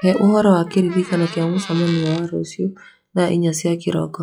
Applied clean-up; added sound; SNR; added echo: classical method log-MMSE.